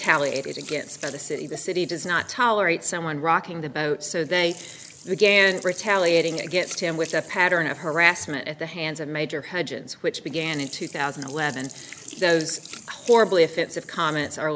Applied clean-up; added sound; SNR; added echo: none; Sink (filling or washing); 19 dB; none.